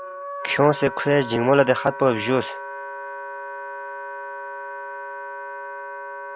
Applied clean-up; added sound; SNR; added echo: none; Wind instrument, woodwind instrument; 9 dB; none.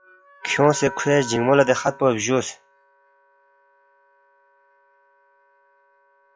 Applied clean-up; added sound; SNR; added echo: classical method log-MMSE.